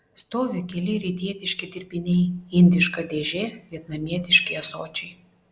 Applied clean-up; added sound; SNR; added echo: none; none; none; none.